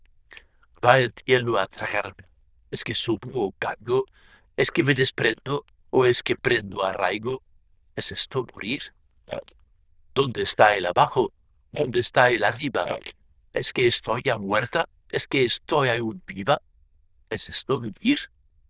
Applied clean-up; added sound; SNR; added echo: neural diffusion model UNIVERSE++.